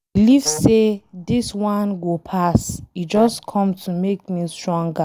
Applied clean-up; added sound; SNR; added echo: none; Wind instrument, woodwind instrument; 16 dB; none.